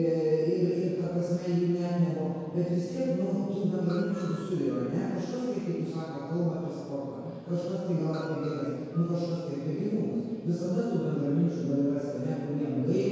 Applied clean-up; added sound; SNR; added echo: none; Screech; 20 dB; reverberation time 2.0 s.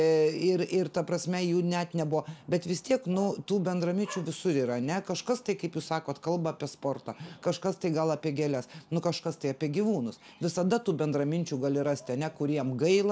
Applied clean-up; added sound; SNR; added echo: none; none; none; none.